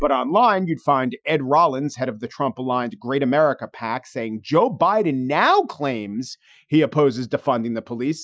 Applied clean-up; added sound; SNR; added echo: classical method Wiener filter.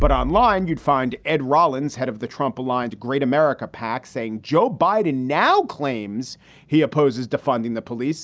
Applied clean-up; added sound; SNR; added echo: none; Bass drum; 13 dB; none.